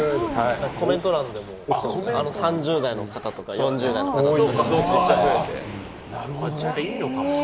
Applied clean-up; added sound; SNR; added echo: none; Zipper (clothing) + Waves, surf; 17 dB; none.